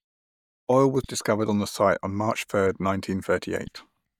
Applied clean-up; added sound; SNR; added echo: neural mask model DeepFilterNet 3.